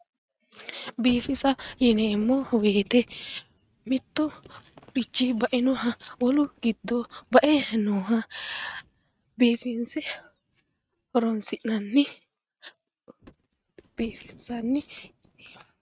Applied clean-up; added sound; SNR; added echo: neural mask model RNNoise.